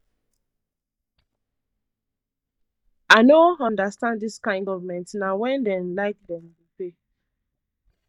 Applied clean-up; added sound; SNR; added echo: neural mask model DeepFilterNet 3.